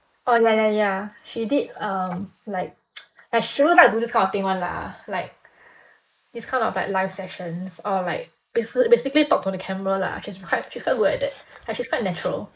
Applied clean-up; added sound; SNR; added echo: neural mask model Resemble Enhance denoiser.